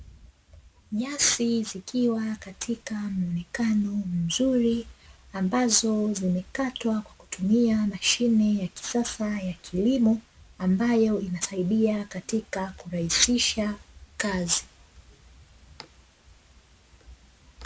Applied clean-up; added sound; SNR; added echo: none; none; none; none.